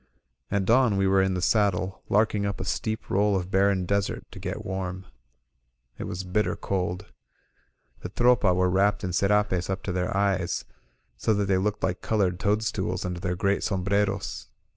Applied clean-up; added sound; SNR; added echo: none; none; none; none.